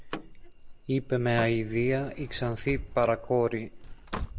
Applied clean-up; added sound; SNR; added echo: none; Sliding door + Slam; 11 dB; none.